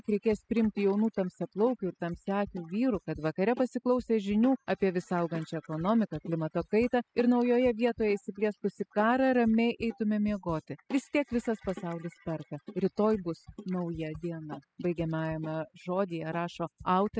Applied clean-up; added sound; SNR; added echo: classical method spectral subtraction.